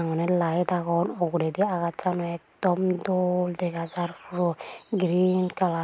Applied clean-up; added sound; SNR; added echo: none; none; none; none.